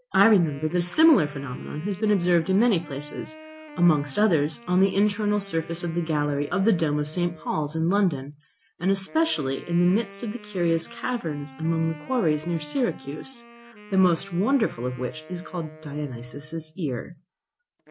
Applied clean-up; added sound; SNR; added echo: none; Wind instrument, woodwind instrument; 20 dB; none.